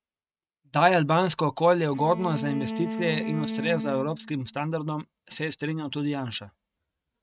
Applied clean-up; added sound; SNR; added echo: neural mask model RNNoise.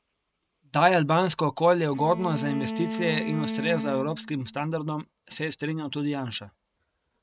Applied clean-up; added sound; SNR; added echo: none; Bowed string instrument; 7 dB; none.